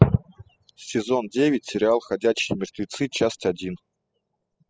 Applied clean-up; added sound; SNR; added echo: classical method spectral subtraction.